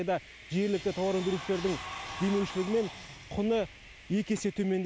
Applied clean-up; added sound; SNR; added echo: none; Sawing + Sliding door; 13 dB; none.